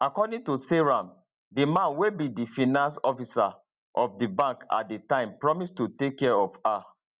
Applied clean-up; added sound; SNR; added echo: none; none; none; none.